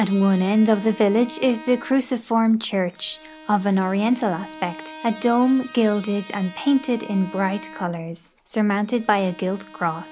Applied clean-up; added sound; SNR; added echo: none; Bowed string instrument; 19 dB; none.